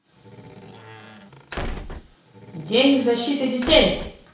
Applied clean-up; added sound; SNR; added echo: none; Squeak / Slam / Wood; 12 dB; reverberation time 0.6 s.